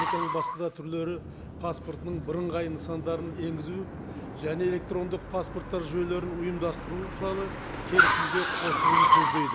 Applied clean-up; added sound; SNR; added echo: none; Car; -3 dB; none.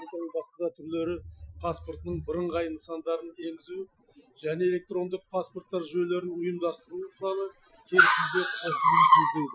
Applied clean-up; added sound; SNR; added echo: classical method Wiener filter.